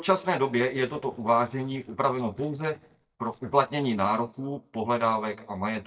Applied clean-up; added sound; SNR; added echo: neural mask model DeepFilterNet 3.